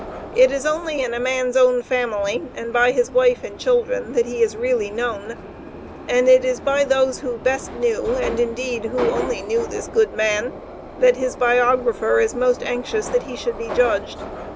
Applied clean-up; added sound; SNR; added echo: none; Subway, metro, underground; 13 dB; none.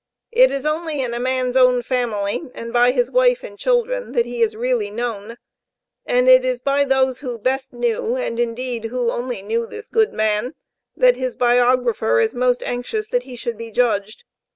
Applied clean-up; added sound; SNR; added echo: none; none; none; none.